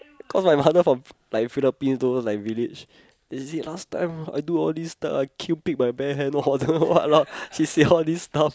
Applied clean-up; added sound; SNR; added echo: none; none; none; none.